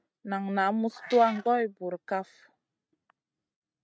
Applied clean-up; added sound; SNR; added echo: neural mask model RNNoise.